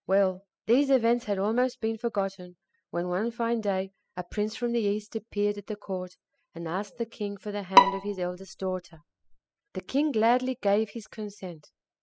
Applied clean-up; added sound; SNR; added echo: classical method spectral subtraction.